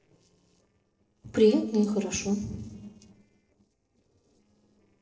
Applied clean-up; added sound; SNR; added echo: neural separator model SepFormer DNS4.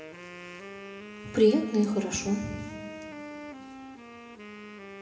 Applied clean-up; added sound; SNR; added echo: none; Wind instrument, woodwind instrument; 12 dB; reverberation time 2.5 s.